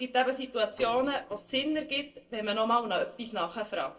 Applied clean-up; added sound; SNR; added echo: neural separator model SepFormer DNS4.